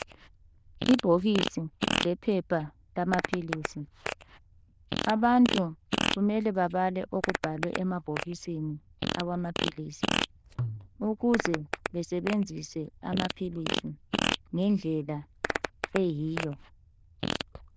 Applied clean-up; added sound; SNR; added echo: neural diffusion model UNIVERSE++.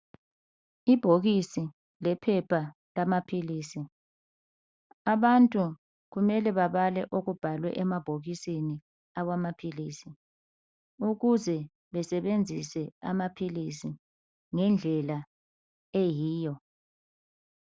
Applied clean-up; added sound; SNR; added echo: none; none; none; none.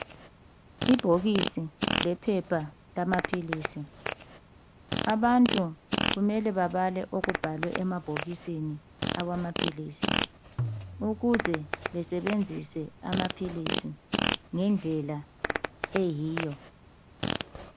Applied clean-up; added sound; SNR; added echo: none; Tabla + Fart; 4 dB; none.